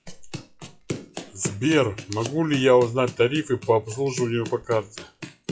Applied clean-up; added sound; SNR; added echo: classical method WPE with log-MMSE.